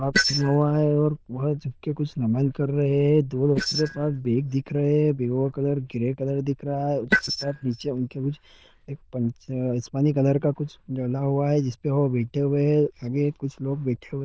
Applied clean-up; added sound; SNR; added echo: neural diffusion model UNIVERSE++.